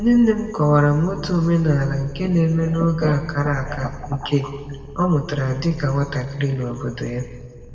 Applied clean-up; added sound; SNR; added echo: none; Purr; 16 dB; reverberation time 1.4 s.